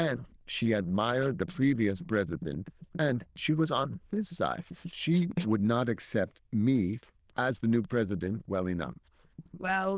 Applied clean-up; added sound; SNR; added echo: neural diffusion model UNIVERSE++.